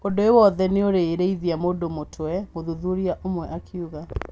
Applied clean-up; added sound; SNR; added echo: none; none; none; none.